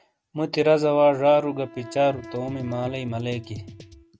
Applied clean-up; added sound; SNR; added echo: neural mask model RNNoise.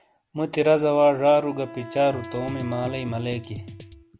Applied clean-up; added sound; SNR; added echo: none; Drum kit + Wind instrument, woodwind instrument; 15 dB; none.